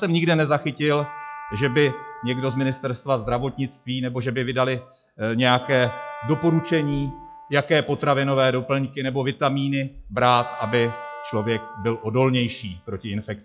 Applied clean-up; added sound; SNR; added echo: classical method log-MMSE.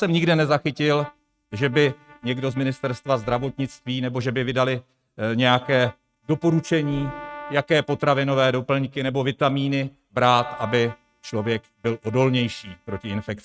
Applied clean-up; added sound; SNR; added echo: neural mask model RNNoise.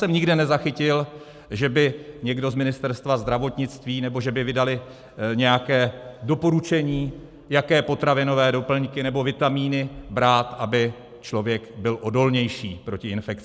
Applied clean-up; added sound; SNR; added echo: none; none; none; none.